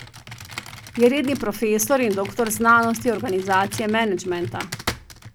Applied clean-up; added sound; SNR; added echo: none; Computer keyboard; 14 dB; none.